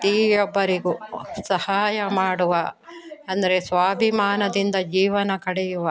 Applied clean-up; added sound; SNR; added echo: none; none; none; none.